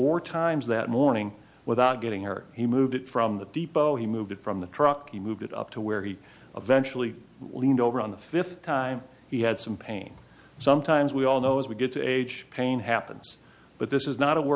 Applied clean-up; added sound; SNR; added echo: none; none; none; none.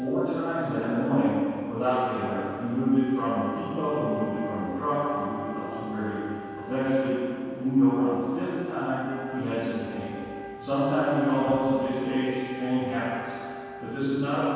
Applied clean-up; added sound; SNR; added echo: none; Wind instrument, woodwind instrument; 14 dB; reverberation time 2.1 s.